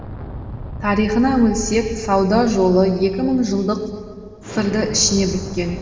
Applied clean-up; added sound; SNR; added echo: none; Explosion; 12 dB; reverberation time 2.8 s.